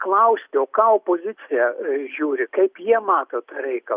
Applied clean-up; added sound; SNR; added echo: none; none; none; none.